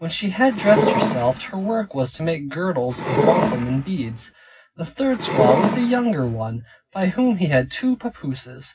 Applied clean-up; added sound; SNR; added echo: none; Wood; 1 dB; reverberation time 0.4 s.